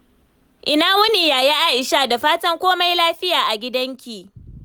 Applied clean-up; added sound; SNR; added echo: none; none; none; none.